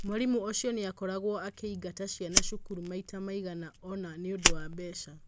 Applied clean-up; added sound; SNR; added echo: none; Fire; 0 dB; none.